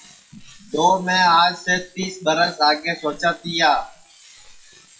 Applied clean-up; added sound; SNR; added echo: classical method WPE with log-MMSE.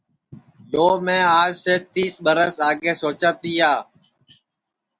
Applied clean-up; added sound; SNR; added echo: none; none; none; none.